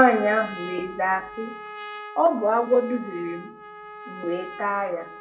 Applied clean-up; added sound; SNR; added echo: none; Trumpet; 14 dB; reverberation time 0.2 s.